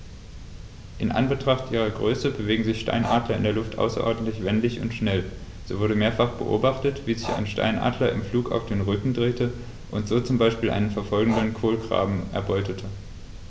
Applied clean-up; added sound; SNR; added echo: none; Breathing; 16 dB; none.